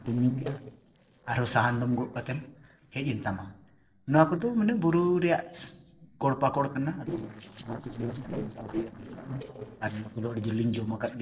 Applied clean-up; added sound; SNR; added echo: neural separator model SepFormer DNS4.